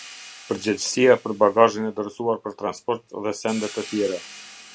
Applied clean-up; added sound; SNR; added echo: none; Hi-hat; 20 dB; none.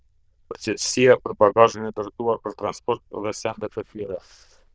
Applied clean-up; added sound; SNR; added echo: neural diffusion model UNIVERSE++.